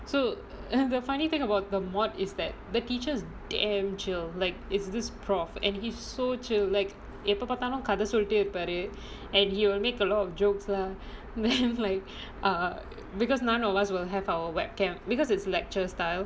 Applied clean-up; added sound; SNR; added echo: none; none; none; none.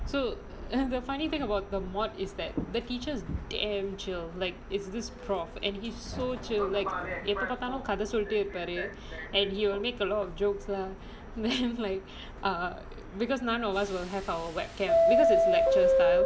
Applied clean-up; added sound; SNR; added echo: none; Subway, metro, underground; 0 dB; none.